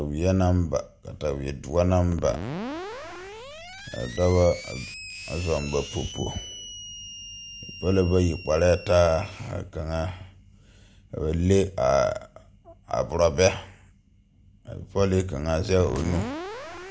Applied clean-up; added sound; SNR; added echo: none; Screech; 15 dB; none.